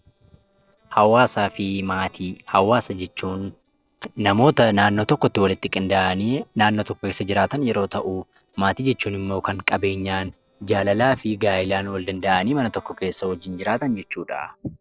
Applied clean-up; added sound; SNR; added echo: neural separator model SepFormer DNS4.